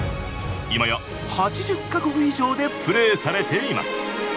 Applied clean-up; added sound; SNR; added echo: none; none; none; none.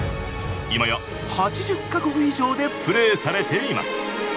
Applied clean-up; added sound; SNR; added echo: none; Wind instrument, woodwind instrument; 17 dB; none.